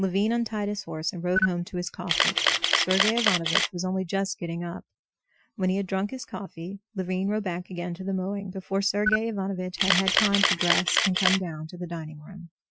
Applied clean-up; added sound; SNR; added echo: classical method Wiener filter.